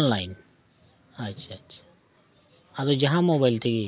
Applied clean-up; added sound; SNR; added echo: none; none; none; none.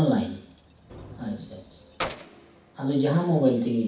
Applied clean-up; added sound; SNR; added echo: none; Keys jangling; 16 dB; reverberation time 0.6 s.